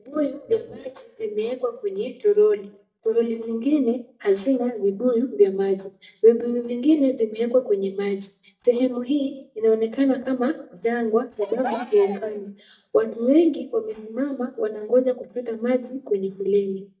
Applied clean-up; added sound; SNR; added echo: neural mask model DeepFilterNet 3.